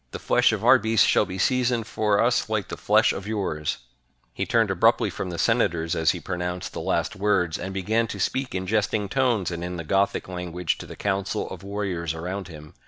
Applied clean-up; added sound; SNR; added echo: none; none; none; none.